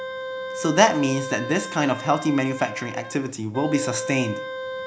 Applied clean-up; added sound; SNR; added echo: none; Wind instrument, woodwind instrument; 8 dB; none.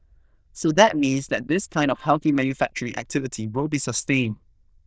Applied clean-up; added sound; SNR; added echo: neural diffusion model UNIVERSE++.